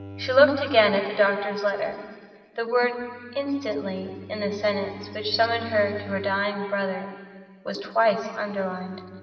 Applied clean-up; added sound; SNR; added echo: none; Bowed string instrument; 19 dB; reverberation time 2.0 s.